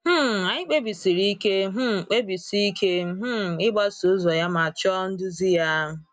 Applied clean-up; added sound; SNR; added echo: none; none; none; none.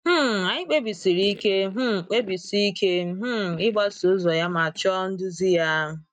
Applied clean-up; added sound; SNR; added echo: neural mask model DeepFilterNet 3.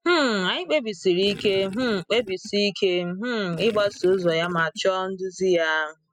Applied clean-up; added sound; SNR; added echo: classical method spectral subtraction.